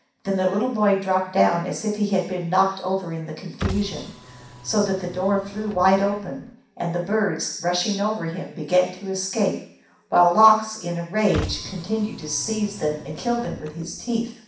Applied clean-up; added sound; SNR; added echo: none; Car; 12 dB; reverberation time 0.6 s.